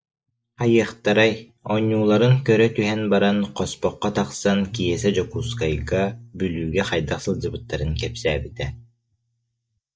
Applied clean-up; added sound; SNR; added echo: neural mask model DeepFilterNet 3.